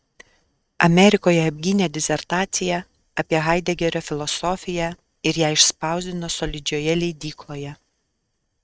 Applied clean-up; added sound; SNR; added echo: neural mask model RNNoise.